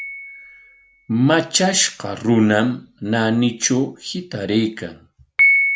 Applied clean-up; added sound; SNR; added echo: none; Piano; 5 dB; none.